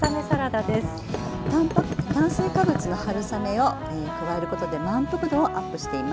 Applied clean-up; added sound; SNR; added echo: none; Thump, thud; 3 dB; none.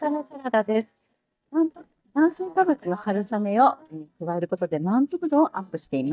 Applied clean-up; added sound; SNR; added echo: neural mask model DeepFilterNet 3.